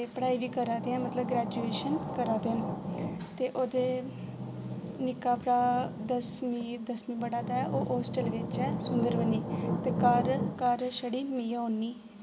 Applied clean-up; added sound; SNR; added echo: none; none; none; none.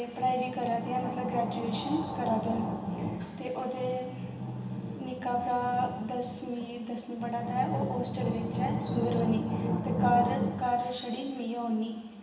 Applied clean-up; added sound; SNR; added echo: none; none; none; reverberation time 1.4 s.